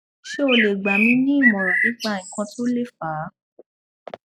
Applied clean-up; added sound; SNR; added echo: classical method log-MMSE.